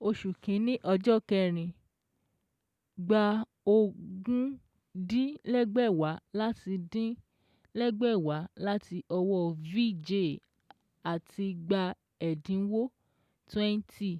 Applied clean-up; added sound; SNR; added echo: none; none; none; none.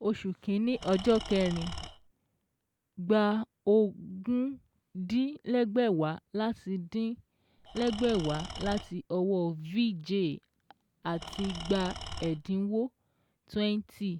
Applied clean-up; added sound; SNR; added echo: none; Engine / Tools; 11 dB; none.